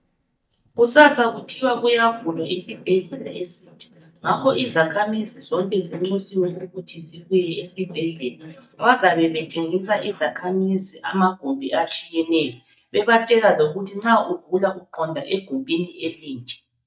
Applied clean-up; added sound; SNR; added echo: neural mask model DeepFilterNet 3.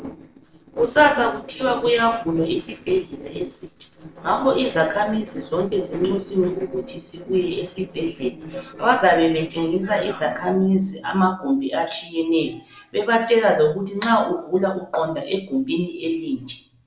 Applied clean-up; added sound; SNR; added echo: neural separator model SepFormer DNS4.